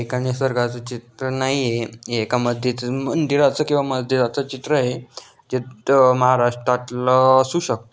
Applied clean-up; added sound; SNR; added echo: none; none; none; none.